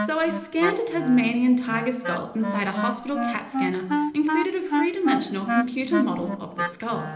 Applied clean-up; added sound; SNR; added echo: none; Wind instrument, woodwind instrument; 4 dB; reverberation time 1.0 s.